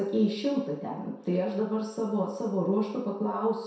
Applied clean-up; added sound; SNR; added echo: none; none; none; reverberation time 0.7 s.